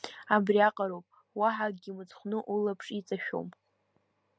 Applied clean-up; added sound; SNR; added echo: none; none; none; none.